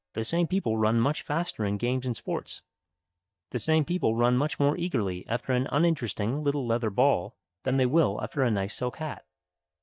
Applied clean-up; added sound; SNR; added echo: neural mask model DeepFilterNet 3.